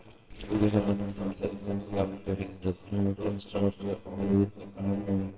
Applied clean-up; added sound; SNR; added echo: neural separator model SepFormer WHAMR!.